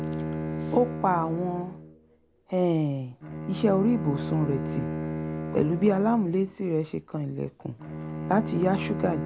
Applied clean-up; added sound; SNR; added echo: none; Bowed string instrument; 6 dB; none.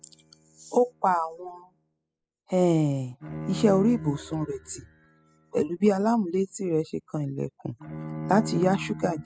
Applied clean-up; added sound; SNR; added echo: classical method spectral subtraction.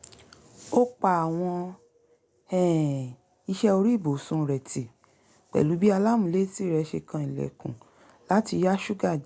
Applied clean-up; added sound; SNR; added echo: none; none; none; none.